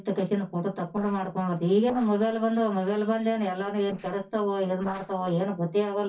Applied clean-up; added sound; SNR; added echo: neural separator model SepFormer DNS4.